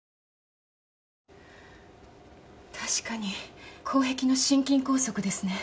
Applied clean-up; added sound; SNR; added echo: none; none; none; none.